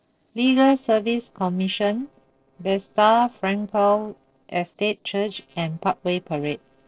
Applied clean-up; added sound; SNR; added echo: neural separator model SepFormer DNS4.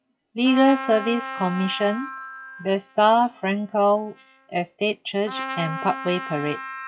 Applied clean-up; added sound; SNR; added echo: classical method log-MMSE.